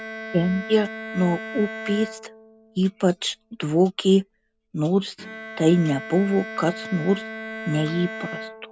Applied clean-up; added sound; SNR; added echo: none; Bowed string instrument; 12 dB; none.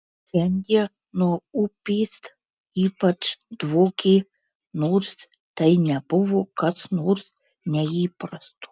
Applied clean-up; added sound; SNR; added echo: none; none; none; none.